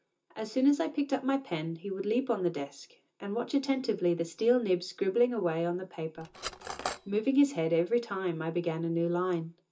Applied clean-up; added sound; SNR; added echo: none; Cutlery, silverware; 9 dB; reverberation time 0.2 s.